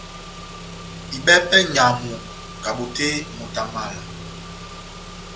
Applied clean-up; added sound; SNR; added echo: none; Engine / Car; 12 dB; none.